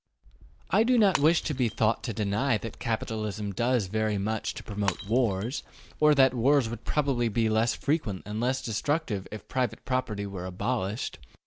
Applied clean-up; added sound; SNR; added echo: none; Shatter / Crushing; 16 dB; none.